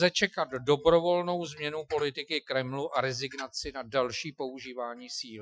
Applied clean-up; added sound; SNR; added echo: classical method Wiener filter.